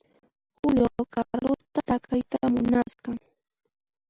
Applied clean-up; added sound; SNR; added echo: none; none; none; none.